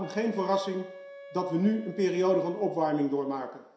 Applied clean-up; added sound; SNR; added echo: none; Wind instrument, woodwind instrument; 18 dB; reverberation time 0.7 s.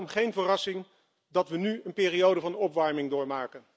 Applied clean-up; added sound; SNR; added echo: none; none; none; none.